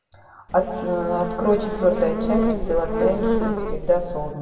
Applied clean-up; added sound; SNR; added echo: none; Buzz; 2 dB; reverberation time 1.9 s.